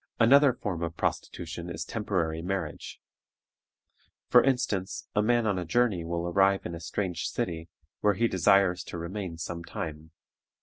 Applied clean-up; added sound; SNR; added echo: none; none; none; none.